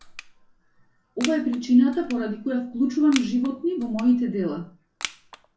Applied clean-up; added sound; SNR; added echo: none; Crushing; 16 dB; reverberation time 0.2 s.